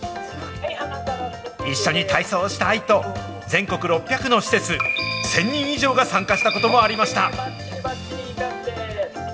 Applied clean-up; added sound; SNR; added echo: none; none; none; reverberation time 0.9 s.